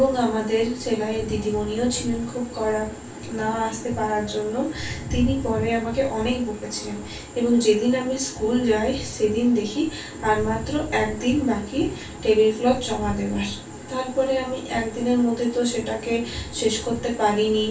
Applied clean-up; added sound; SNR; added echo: none; none; none; reverberation time 0.3 s.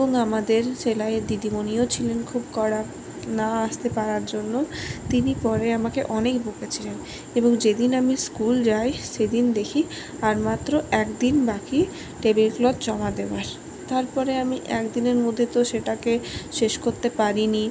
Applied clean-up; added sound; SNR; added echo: none; none; none; none.